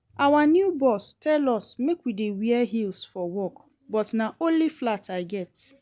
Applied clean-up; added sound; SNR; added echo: none; none; none; none.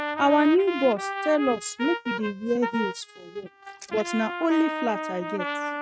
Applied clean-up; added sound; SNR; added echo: neural mask model RNNoise.